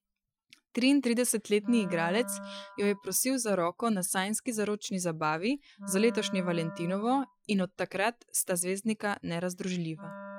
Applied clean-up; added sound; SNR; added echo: classical method Wiener filter.